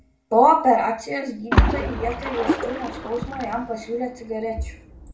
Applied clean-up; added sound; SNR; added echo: none; Splash, splatter; 2 dB; reverberation time 0.4 s.